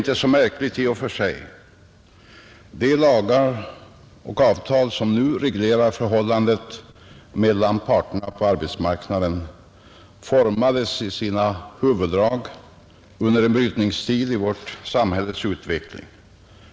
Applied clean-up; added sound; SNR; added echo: none; none; none; none.